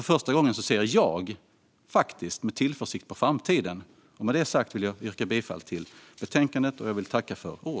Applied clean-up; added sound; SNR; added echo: none; none; none; none.